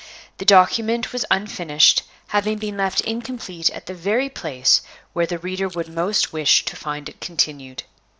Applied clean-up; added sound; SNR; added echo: neural separator model SepFormer DNS4.